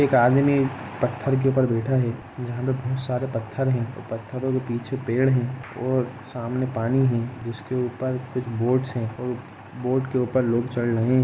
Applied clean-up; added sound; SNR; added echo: none; none; none; none.